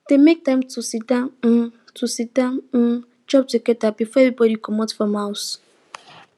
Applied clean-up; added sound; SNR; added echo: none; none; none; none.